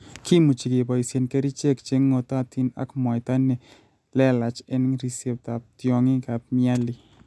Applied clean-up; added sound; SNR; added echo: none; none; none; none.